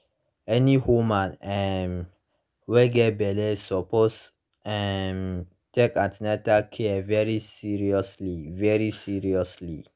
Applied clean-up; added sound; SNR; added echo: none; none; none; none.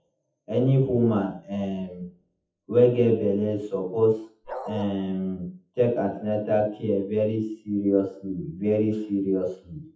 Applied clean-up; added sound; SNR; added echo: classical method WPE with log-MMSE.